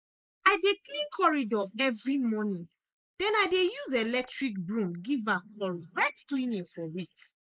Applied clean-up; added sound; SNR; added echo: neural mask model Resemble Enhance denoiser.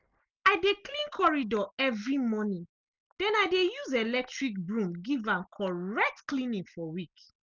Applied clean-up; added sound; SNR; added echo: none; none; none; none.